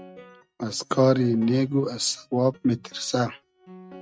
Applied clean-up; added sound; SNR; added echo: neural mask model RNNoise.